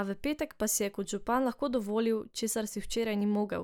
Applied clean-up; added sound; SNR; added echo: none; none; none; none.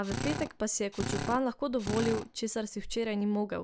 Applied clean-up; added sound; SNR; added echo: none; Drill; 5 dB; none.